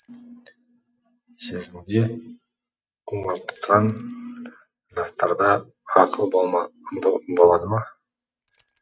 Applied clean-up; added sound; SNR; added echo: neural mask model RNNoise.